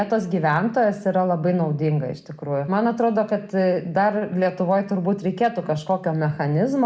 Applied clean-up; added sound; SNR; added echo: none; none; none; none.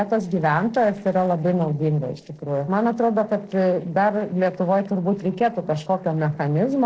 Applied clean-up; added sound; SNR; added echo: neural separator model SepFormer DNS4.